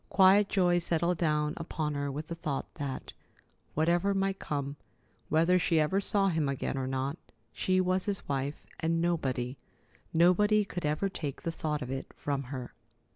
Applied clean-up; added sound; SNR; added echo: none; none; none; none.